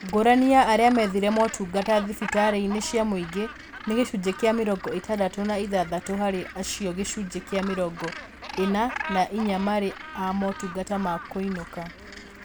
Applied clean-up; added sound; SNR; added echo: none; Gull, seagull; 14 dB; none.